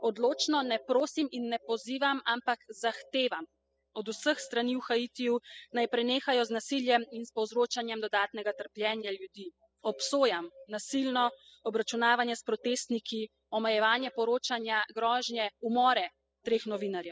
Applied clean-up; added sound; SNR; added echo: classical method spectral subtraction.